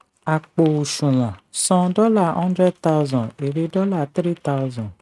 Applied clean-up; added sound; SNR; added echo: neural mask model RNNoise.